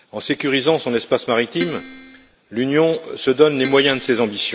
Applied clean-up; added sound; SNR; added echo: none; Keyboard (musical); 13 dB; none.